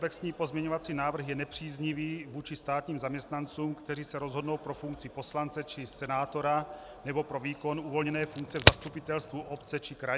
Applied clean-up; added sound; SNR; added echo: none; Crack; -4 dB; none.